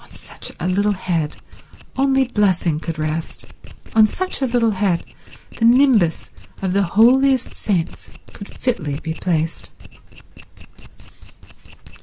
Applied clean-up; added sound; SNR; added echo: none; Domestic sounds, home sounds; 14 dB; none.